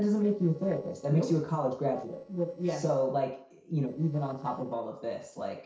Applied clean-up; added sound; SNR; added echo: neural separator model SepFormer DNS4.